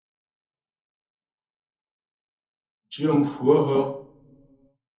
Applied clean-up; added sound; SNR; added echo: none; none; none; reverberation time 0.7 s.